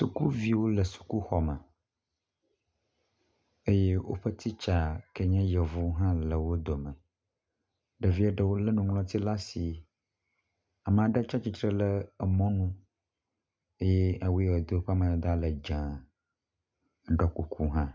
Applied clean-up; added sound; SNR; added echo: none; none; none; none.